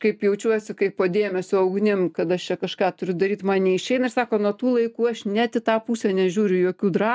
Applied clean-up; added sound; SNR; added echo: none; none; none; none.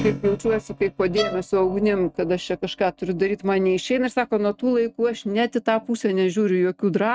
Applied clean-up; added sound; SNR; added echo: neural mask model RNNoise.